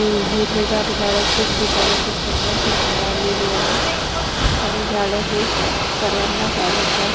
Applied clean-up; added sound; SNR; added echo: none; Ocean / Boat, Water vehicle; -4 dB; none.